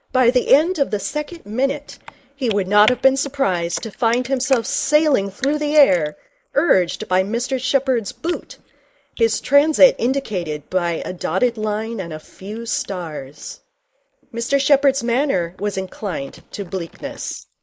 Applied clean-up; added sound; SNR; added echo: neural mask model Resemble Enhance denoiser.